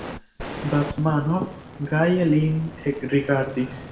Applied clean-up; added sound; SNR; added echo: none; Fire; 14 dB; reverberation time 0.6 s.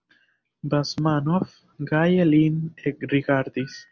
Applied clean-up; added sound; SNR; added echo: none; none; none; none.